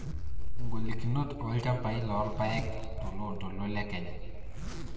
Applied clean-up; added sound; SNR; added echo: none; Zipper (clothing); 10 dB; reverberation time 2.1 s.